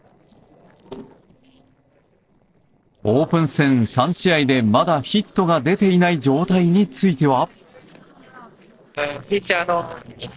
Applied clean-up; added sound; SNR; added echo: neural separator model SepFormer DNS4.